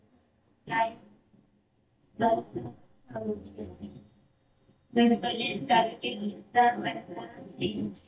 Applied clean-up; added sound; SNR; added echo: neural mask model DeepFilterNet 3.